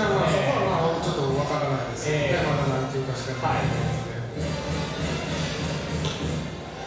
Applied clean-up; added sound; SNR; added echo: none; none; none; reverberation time 1.1 s.